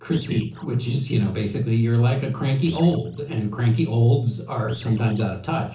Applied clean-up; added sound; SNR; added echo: neural separator model SepFormer DNS4.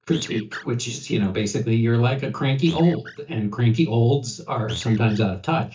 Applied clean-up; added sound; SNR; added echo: neural mask model DeepFilterNet 3.